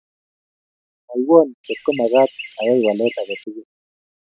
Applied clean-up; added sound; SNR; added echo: none; Chirp, tweet; 14 dB; none.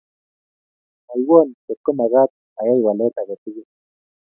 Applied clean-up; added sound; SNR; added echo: none; none; none; none.